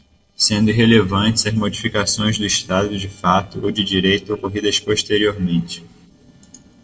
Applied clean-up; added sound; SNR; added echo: neural separator model SepFormer DNS4.